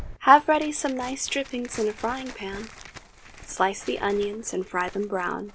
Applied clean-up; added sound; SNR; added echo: none; Tearing; 17 dB; none.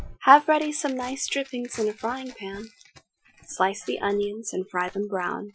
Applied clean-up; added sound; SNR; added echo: classical method Wiener filter.